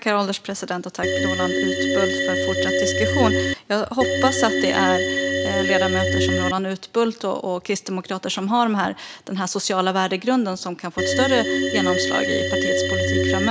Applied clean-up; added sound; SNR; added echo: none; Organ; -3 dB; none.